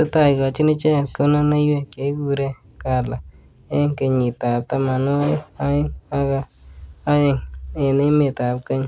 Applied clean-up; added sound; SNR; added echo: none; none; none; none.